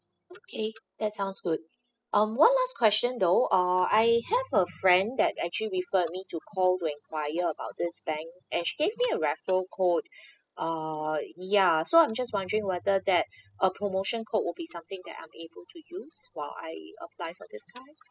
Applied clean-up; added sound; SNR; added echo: classical method spectral subtraction.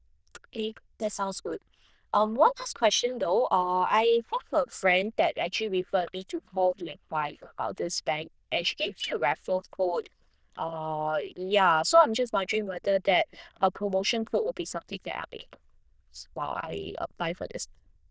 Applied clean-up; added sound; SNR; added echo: neural diffusion model UNIVERSE++.